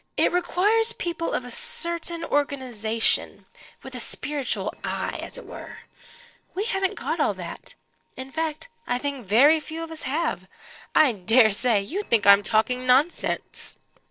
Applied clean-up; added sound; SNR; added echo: neural separator model SepFormer DNS4.